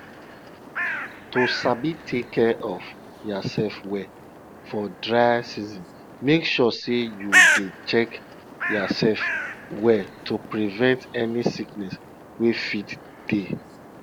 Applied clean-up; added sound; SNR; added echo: none; Bird; 4 dB; none.